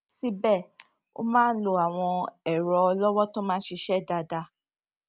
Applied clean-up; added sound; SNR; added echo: none; none; none; none.